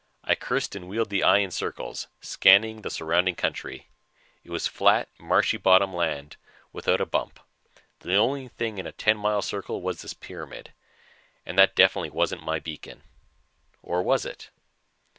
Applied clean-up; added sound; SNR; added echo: none; none; none; none.